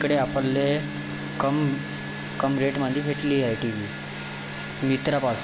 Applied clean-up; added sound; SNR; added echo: none; Gong + Domestic sounds, home sounds; 7 dB; none.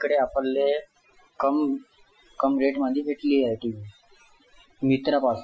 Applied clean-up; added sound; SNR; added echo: classical method Wiener filter.